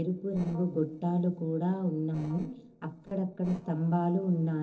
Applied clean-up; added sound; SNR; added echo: neural separator model SepFormer DNS4.